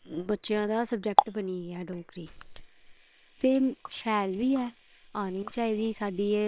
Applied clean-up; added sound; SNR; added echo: neural separator model SepFormer WHAM!.